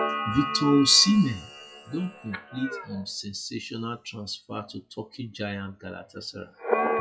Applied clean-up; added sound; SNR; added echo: classical method WPE with log-MMSE.